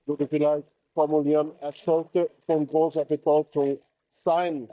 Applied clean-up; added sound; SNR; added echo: neural mask model DeepFilterNet 3.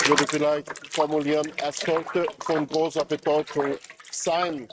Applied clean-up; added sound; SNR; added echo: neural mask model RNNoise.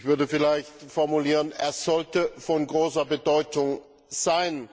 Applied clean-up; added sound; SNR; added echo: none; none; none; none.